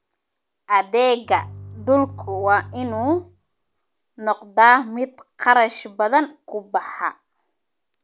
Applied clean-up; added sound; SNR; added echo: none; Bowed string instrument; 15 dB; none.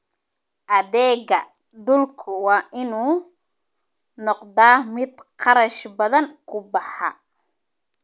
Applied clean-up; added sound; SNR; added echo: none; none; none; none.